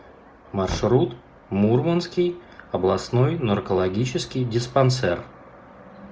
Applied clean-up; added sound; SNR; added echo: none; Knock; 18 dB; none.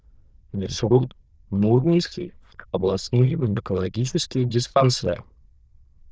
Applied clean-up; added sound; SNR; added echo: neural diffusion model UNIVERSE++.